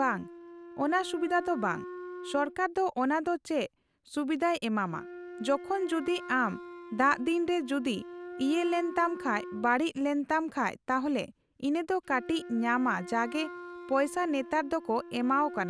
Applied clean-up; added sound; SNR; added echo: none; Wind instrument, woodwind instrument; 14 dB; none.